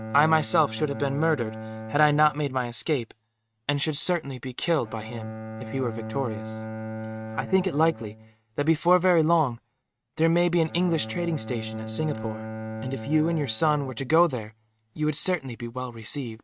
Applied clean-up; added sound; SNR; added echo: neural mask model RNNoise.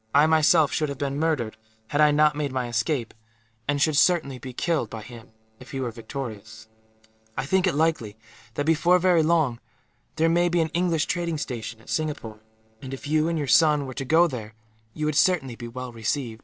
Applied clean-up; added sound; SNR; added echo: neural separator model SepFormer DNS4.